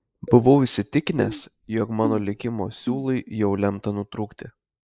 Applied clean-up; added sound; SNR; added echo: neural mask model Resemble Enhance denoiser.